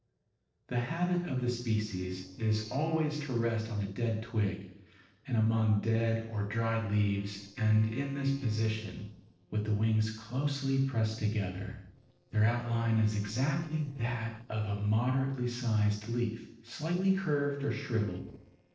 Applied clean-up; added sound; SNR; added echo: neural separator model SepFormer DNS4.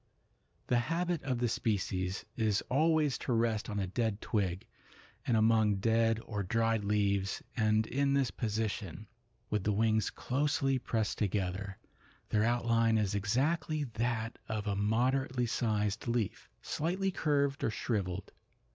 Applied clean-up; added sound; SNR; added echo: none; none; none; none.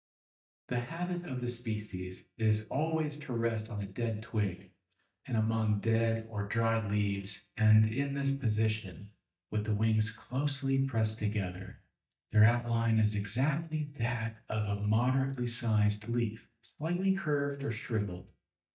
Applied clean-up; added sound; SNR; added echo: neural mask model DeepFilterNet 3.